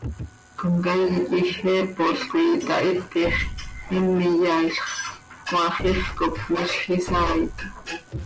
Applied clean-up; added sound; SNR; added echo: none; Explosion; 9 dB; none.